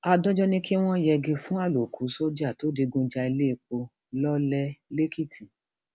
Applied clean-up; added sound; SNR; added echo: none; none; none; none.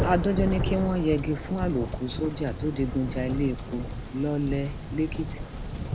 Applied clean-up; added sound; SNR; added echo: none; Thunder; 4 dB; none.